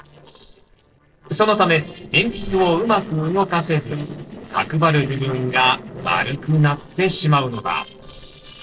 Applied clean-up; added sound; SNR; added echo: neural separator model SepFormer DNS4.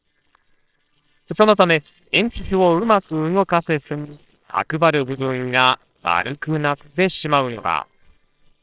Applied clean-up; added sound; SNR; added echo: neural separator model SepFormer WHAMR!.